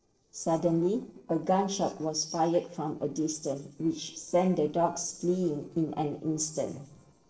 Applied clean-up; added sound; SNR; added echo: neural separator model SepFormer DNS4.